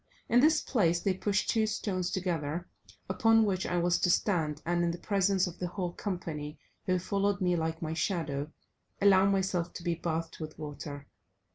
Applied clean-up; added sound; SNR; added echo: none; none; none; none.